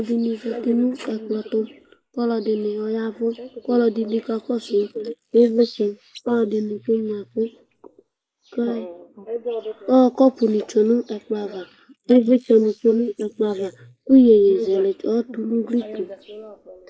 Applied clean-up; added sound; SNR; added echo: neural mask model Resemble Enhance denoiser.